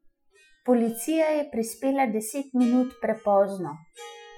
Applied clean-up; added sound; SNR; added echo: classical method Wiener filter.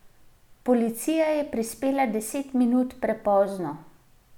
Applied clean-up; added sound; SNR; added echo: none; none; none; none.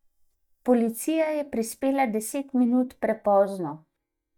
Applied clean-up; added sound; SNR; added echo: neural mask model DeepFilterNet 3.